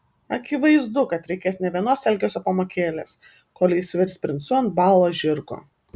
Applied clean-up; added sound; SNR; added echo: none; none; none; none.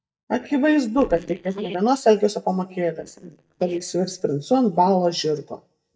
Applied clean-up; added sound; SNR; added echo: neural mask model DeepFilterNet 3.